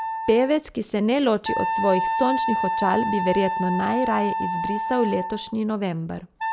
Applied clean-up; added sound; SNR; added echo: none; Wind instrument, woodwind instrument; 3 dB; none.